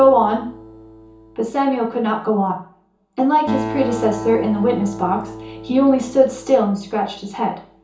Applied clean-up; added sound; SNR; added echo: none; Acoustic guitar; 13 dB; reverberation time 0.7 s.